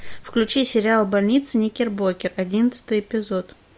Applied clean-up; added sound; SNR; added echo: none; none; none; none.